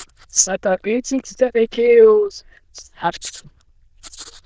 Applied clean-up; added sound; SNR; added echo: neural diffusion model UNIVERSE++.